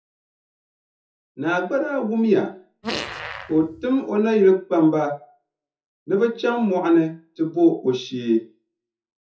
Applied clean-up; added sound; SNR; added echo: classical method WPE with log-MMSE.